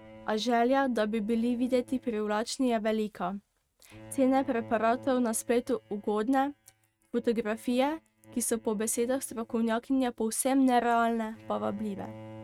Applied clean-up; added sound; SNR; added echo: neural mask model RNNoise.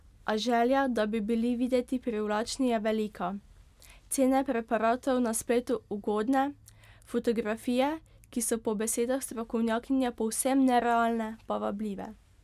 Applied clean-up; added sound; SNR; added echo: none; none; none; none.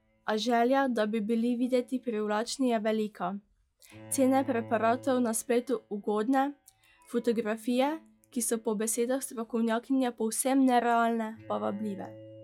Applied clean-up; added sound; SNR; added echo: classical method log-MMSE.